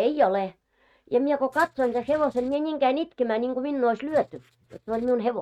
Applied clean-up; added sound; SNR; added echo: neural mask model RNNoise.